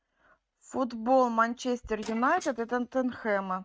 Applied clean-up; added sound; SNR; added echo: neural mask model RNNoise.